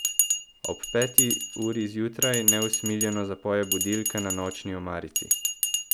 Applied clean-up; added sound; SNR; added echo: none; Bell; -1 dB; none.